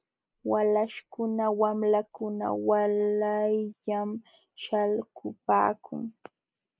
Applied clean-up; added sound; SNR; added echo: neural mask model Resemble Enhance denoiser.